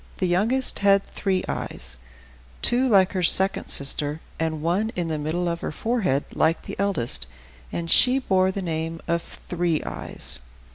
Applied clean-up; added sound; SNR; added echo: none; none; none; none.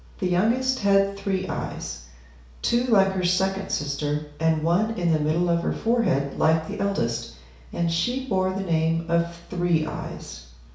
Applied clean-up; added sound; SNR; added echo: none; none; none; reverberation time 0.6 s.